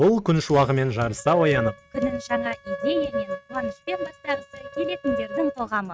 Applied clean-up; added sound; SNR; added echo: neural mask model RNNoise.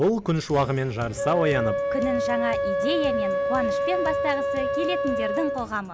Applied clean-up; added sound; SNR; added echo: none; Wind instrument, woodwind instrument; 0 dB; none.